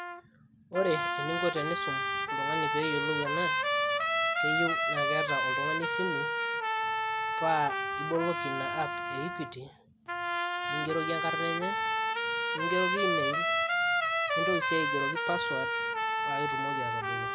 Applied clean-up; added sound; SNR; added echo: none; Trumpet; -5 dB; none.